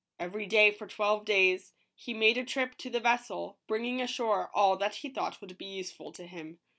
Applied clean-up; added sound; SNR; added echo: none; none; none; none.